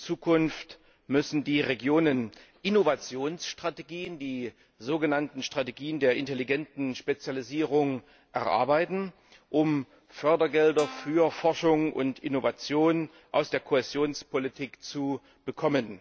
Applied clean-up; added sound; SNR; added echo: none; Guitar; 17 dB; none.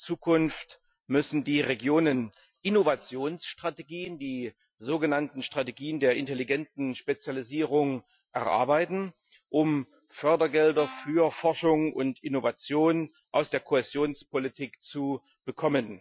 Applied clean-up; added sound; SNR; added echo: classical method Wiener filter.